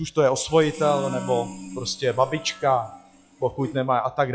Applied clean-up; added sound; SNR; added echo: classical method log-MMSE.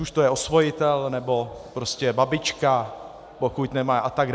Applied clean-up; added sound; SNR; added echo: none; none; none; none.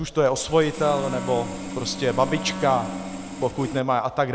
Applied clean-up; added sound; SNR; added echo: none; Wind instrument, woodwind instrument + Sawing; 10 dB; none.